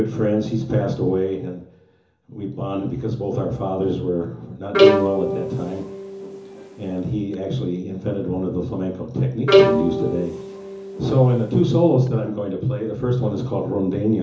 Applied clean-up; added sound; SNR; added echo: none; Bowed string instrument; -1 dB; reverberation time 0.7 s.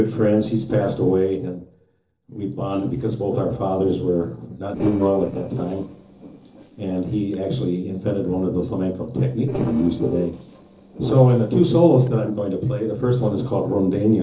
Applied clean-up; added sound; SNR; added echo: neural separator model SepFormer DNS4.